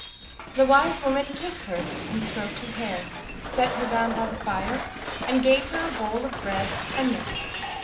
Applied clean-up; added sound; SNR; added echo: none; Shatter; 6 dB; none.